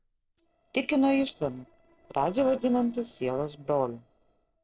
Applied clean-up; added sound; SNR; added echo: neural separator model SepFormer DNS4.